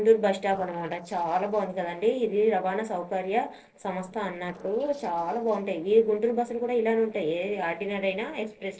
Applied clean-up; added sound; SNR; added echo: neural separator model SepFormer DNS4.